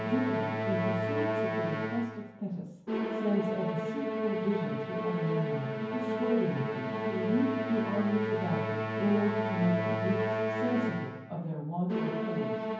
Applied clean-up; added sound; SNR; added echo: none; Musical instrument; 0 dB; reverberation time 0.9 s.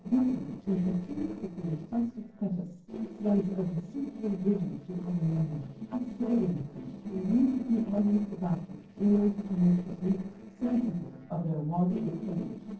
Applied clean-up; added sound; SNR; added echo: neural separator model SepFormer DNS4.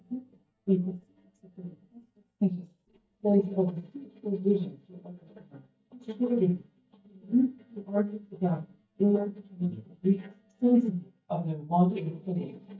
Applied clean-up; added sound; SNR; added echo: neural mask model DeepFilterNet 3.